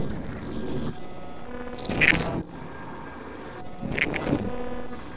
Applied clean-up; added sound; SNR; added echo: neural separator model SepFormer DNS4.